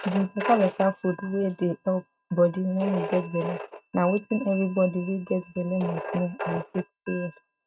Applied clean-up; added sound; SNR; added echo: neural mask model RNNoise.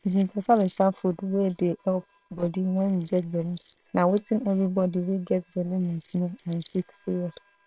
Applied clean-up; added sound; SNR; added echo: neural separator model SepFormer WHAM!.